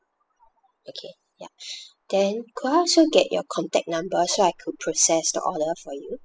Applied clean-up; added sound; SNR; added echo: classical method spectral subtraction.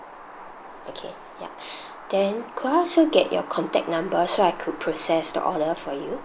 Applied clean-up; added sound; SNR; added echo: none; Wind; 16 dB; none.